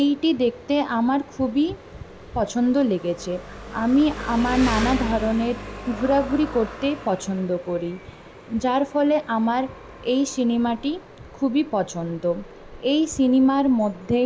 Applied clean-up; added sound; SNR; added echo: none; Engine; 14 dB; none.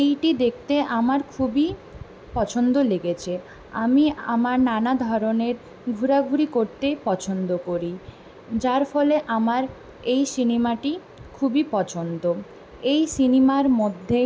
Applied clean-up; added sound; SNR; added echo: none; none; none; none.